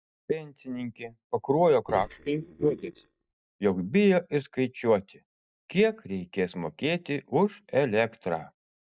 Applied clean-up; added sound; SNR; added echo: neural mask model DeepFilterNet 3.